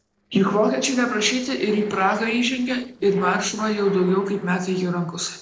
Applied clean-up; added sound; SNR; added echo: neural separator model SepFormer DNS4.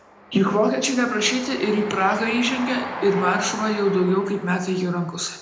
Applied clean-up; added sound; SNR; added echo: none; Train; 13 dB; reverberation time 0.8 s.